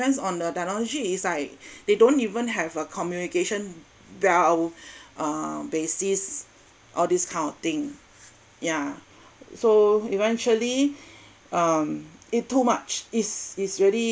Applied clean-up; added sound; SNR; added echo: none; none; none; none.